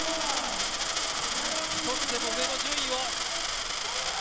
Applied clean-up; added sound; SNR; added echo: none; Coin (dropping); -5 dB; none.